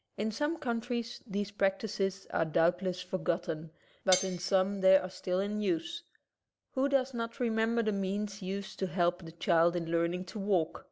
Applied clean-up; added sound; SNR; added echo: none; Cutlery, silverware; 9 dB; none.